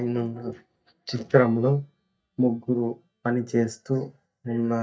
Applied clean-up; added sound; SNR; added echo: neural mask model DeepFilterNet 3.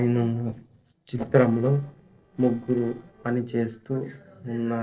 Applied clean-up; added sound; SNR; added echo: neural separator model SepFormer DNS4.